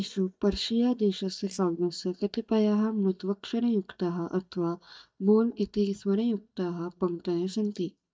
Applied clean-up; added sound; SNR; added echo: neural mask model DeepFilterNet 3.